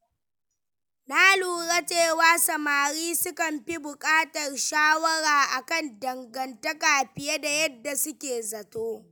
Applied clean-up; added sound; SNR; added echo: none; none; none; none.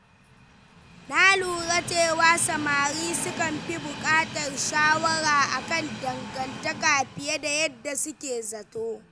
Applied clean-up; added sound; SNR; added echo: none; Train; 12 dB; none.